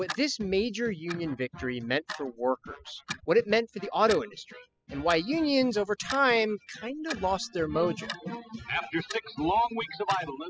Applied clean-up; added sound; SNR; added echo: classical method spectral subtraction.